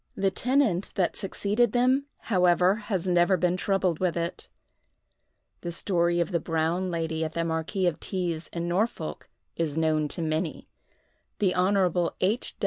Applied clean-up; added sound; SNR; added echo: none; none; none; none.